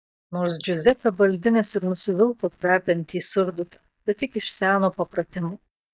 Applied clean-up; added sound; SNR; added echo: neural mask model DeepFilterNet 3.